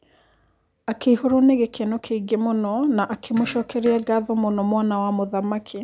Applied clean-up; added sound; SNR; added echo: none; Fart; 19 dB; none.